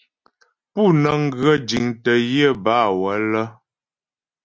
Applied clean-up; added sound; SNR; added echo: none; none; none; none.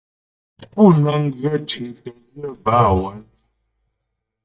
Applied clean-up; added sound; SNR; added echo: neural mask model DeepFilterNet 3.